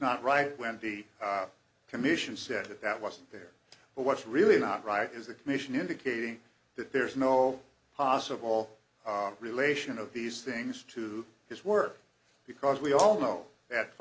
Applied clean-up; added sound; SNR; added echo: none; none; none; none.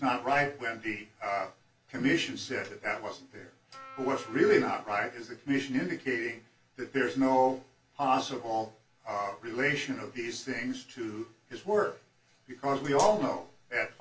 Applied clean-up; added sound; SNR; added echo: none; Wind instrument, woodwind instrument; 17 dB; reverberation time 0.2 s.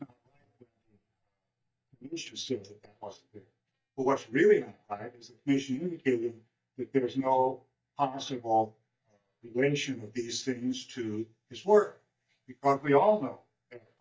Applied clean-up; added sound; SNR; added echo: neural mask model DeepFilterNet 3.